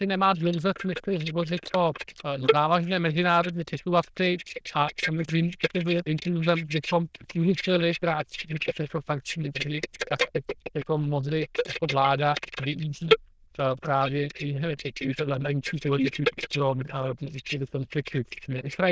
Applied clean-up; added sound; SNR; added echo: neural diffusion model UNIVERSE++.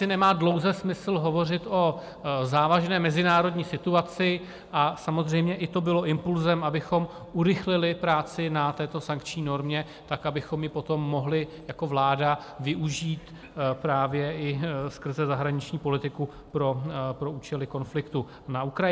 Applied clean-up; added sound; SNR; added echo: none; none; none; none.